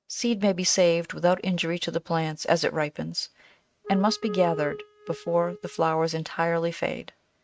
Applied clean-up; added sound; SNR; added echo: neural mask model RNNoise.